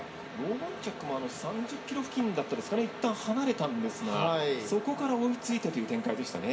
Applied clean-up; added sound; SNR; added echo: none; none; none; reverberation time 3.0 s.